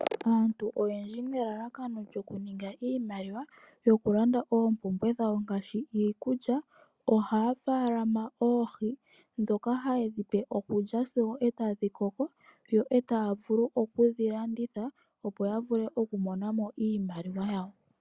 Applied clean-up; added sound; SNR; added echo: none; none; none; none.